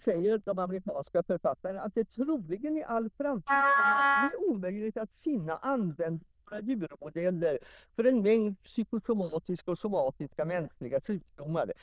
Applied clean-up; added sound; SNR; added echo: neural diffusion model UNIVERSE++.